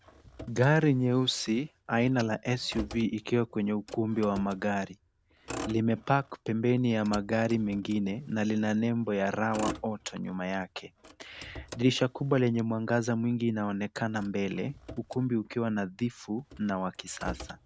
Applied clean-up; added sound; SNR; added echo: none; Motor vehicle (road); 17 dB; none.